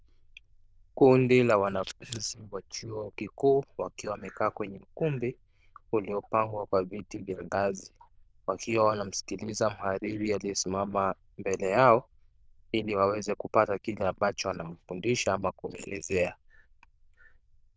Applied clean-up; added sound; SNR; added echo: neural diffusion model UNIVERSE++.